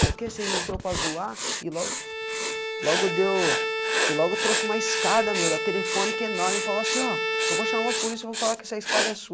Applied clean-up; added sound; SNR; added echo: none; Bowed string instrument + Writing; -1 dB; none.